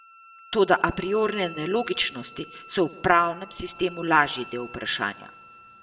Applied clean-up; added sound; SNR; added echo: none; Wind instrument, woodwind instrument; 18 dB; reverberation time 1.1 s.